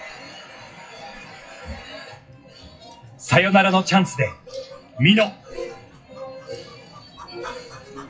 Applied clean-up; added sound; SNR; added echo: classical method WPE with log-MMSE.